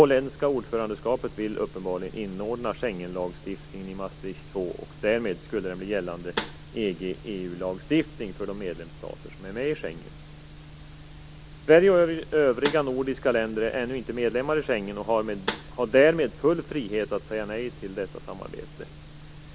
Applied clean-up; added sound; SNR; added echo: none; Snare drum; 7 dB; none.